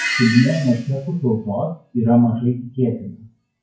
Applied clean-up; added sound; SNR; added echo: classical method WPE with log-MMSE.